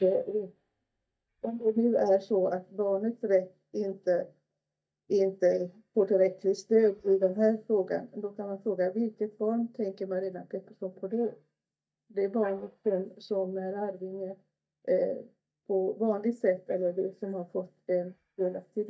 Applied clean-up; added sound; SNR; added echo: neural mask model DeepFilterNet 3.